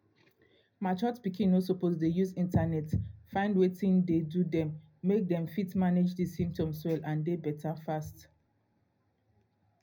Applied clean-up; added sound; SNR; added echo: none; none; none; reverberation time 0.4 s.